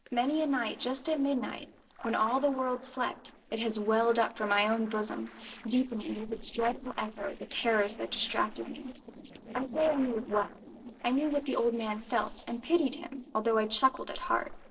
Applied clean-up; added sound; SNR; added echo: neural separator model SepFormer DNS4.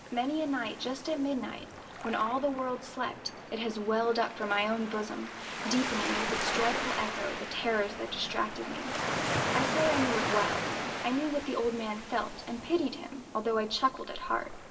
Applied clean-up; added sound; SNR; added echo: none; Waves, surf; 4 dB; reverberation time 1.7 s.